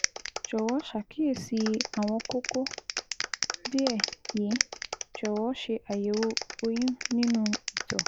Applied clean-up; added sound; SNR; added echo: none; Clapping; 5 dB; none.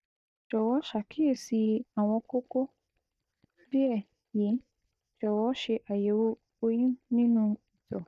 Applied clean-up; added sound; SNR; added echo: neural mask model DeepFilterNet 3.